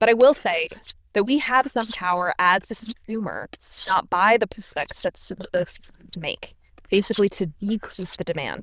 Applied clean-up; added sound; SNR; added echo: neural diffusion model UNIVERSE++.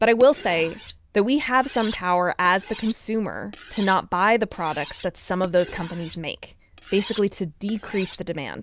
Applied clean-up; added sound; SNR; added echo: none; Cutlery, silverware; 13 dB; none.